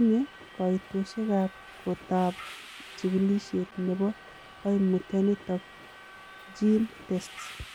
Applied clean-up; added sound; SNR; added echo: none; Subway, metro, underground; 18 dB; none.